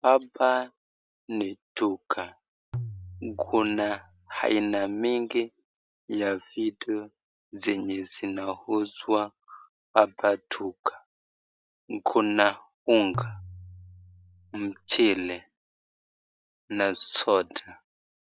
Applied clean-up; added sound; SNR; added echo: none; Tabla; 13 dB; none.